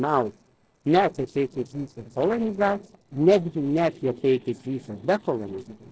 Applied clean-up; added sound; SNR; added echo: neural separator model SepFormer DNS4.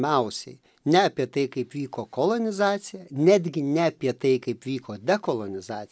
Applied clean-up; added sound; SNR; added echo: none; none; none; none.